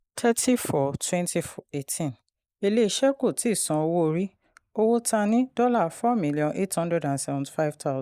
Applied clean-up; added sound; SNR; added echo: neural mask model Resemble Enhance denoiser.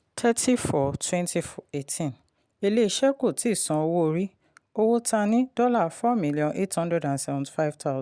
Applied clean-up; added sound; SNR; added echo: none; none; none; none.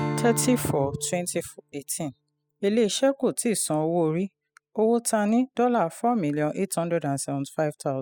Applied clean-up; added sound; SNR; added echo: classical method spectral subtraction.